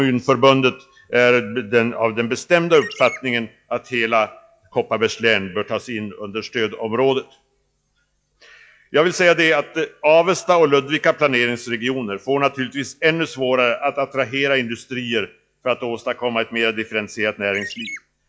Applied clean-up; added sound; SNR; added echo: classical method log-MMSE.